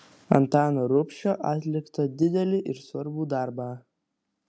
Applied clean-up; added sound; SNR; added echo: none; none; none; none.